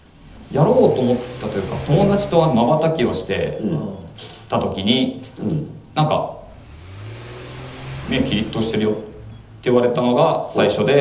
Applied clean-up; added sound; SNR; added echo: none; Accelerating, revving, vroom / Car; 17 dB; reverberation time 1.2 s.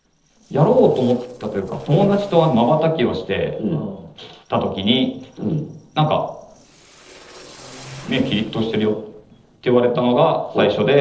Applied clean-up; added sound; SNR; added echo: neural separator model SepFormer DNS4.